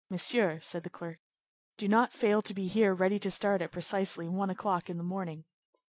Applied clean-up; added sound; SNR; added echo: none; none; none; none.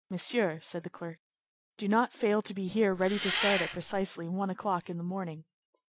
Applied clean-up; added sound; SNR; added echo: none; Engine; 1 dB; none.